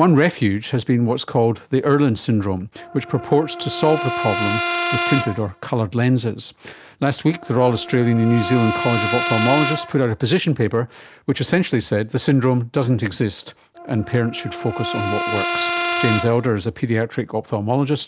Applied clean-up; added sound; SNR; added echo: none; Brass instrument; 6 dB; none.